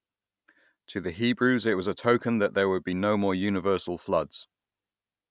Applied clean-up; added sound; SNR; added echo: none; none; none; none.